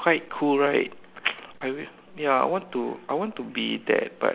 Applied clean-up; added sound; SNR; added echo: none; none; none; none.